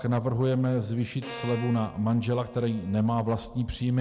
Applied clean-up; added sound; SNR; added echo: none; Bowed string instrument; 17 dB; none.